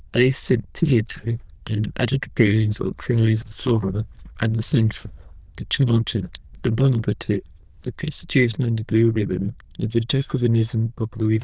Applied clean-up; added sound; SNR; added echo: neural diffusion model UNIVERSE++.